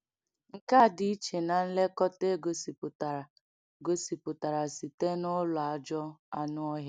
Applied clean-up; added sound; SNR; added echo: none; none; none; none.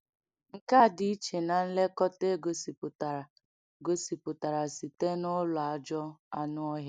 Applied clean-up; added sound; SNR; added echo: neural mask model Resemble Enhance denoiser.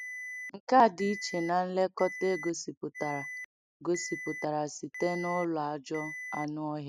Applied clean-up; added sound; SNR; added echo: classical method spectral subtraction.